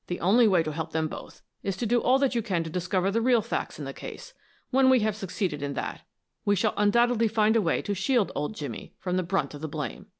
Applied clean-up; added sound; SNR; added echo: none; none; none; none.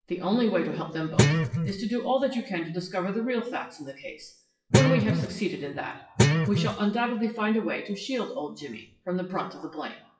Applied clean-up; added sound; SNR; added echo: classical method WPE with log-MMSE.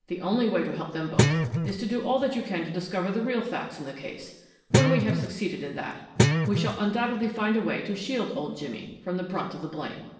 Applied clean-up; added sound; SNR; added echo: none; Guitar; -3 dB; reverberation time 0.9 s.